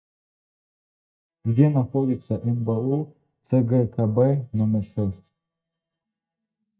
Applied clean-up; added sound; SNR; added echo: neural mask model DeepFilterNet 3.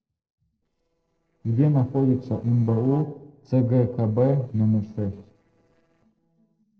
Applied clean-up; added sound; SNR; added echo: neural separator model SepFormer DNS4.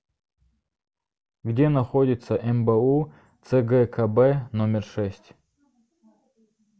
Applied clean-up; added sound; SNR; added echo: none; none; none; none.